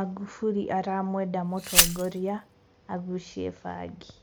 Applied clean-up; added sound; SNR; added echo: none; Glass; -3 dB; none.